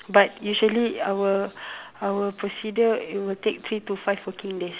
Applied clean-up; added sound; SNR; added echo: none; none; none; none.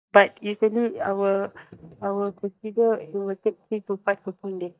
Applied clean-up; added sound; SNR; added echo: neural mask model DeepFilterNet 3.